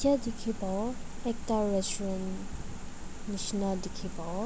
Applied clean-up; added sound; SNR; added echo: none; none; none; none.